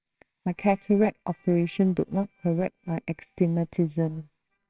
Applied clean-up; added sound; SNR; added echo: neural separator model SepFormer WHAMR!.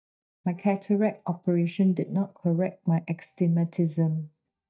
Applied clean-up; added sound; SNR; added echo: neural mask model DeepFilterNet 3.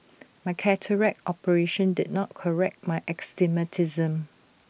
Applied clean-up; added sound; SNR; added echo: none; none; none; none.